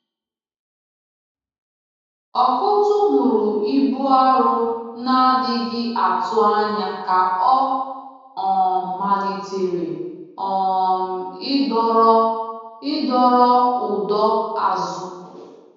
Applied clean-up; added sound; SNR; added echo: none; none; none; reverberation time 1.2 s.